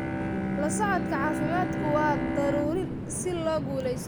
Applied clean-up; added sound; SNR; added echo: none; Bowed string instrument + Train; 0 dB; none.